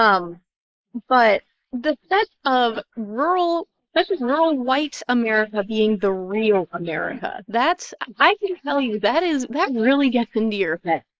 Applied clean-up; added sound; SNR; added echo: neural mask model Resemble Enhance denoiser.